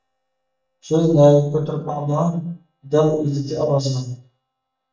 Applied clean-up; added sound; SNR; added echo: neural mask model DeepFilterNet 3.